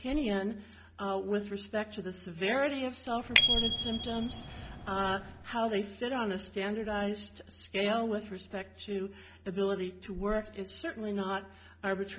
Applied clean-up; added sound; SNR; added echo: none; Bicycle bell; -3 dB; none.